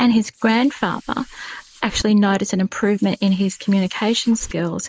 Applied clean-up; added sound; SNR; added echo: neural mask model Resemble Enhance denoiser.